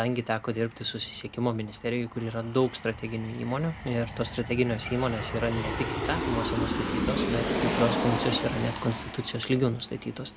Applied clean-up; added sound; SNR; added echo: none; Aircraft; 4 dB; none.